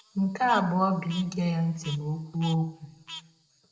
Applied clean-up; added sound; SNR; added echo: none; Frog; 18 dB; reverberation time 0.8 s.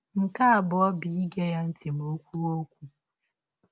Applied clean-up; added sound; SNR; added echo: none; none; none; none.